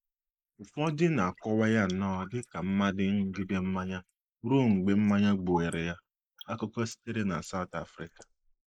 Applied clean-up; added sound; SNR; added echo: neural mask model Resemble Enhance denoiser.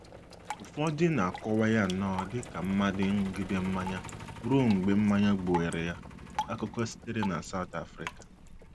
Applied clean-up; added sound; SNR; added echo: none; Truck + Drip; 12 dB; none.